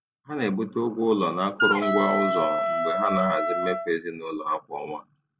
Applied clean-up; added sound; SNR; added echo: none; Wind instrument, woodwind instrument; -1 dB; none.